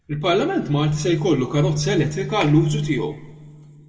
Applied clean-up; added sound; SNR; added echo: none; Clapping; 19 dB; reverberation time 1.0 s.